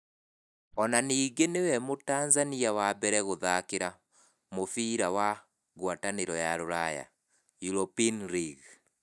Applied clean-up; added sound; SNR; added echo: neural mask model DeepFilterNet 3.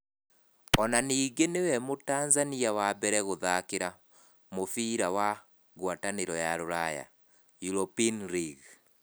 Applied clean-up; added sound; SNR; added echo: none; Clapping; -3 dB; none.